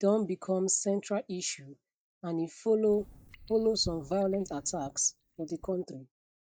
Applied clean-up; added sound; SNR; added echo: neural mask model DeepFilterNet 3.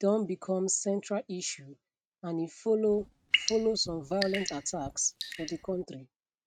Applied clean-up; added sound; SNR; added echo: neural mask model RNNoise.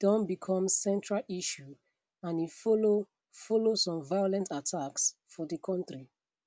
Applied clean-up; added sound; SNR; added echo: none; none; none; none.